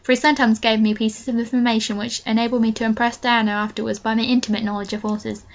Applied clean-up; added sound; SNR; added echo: none; none; none; none.